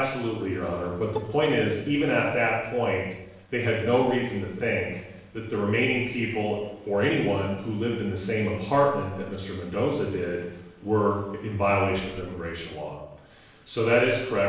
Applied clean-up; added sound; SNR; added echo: neural separator model SepFormer DNS4.